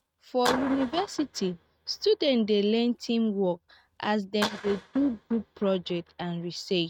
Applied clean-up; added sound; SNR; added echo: neural mask model RNNoise.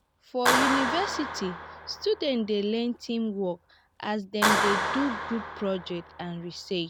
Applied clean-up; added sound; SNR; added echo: none; Clapping; 1 dB; none.